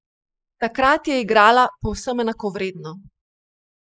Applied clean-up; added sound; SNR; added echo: neural mask model Resemble Enhance denoiser.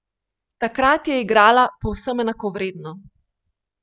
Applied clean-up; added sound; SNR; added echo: none; none; none; none.